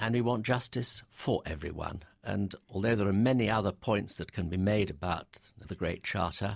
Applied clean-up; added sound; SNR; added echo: none; none; none; none.